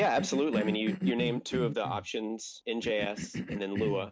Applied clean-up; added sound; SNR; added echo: neural mask model RNNoise.